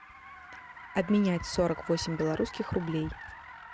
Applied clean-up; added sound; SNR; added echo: none; Car; 14 dB; none.